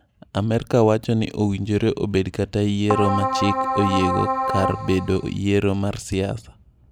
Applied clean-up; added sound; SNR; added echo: none; Keyboard (musical); 2 dB; none.